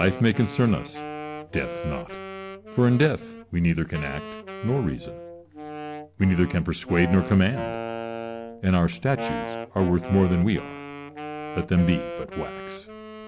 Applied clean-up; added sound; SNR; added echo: none; Wind instrument, woodwind instrument; 10 dB; none.